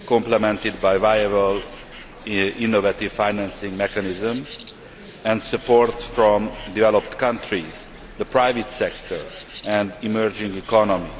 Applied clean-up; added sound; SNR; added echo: none; Bird; 17 dB; none.